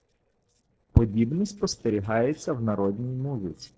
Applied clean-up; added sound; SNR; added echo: neural separator model SepFormer DNS4.